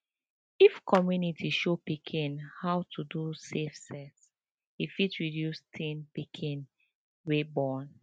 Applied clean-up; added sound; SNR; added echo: neural mask model RNNoise.